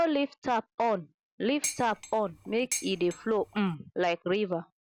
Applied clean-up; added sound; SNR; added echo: none; Dishes, pots, and pans; 10 dB; none.